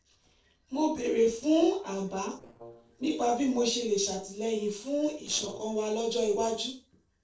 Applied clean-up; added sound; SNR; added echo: neural separator model SepFormer DNS4.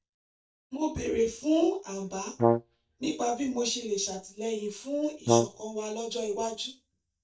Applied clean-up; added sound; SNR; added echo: neural mask model DeepFilterNet 3.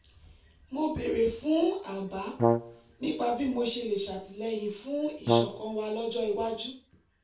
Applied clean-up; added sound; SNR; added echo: none; Brass instrument; 0 dB; reverberation time 0.4 s.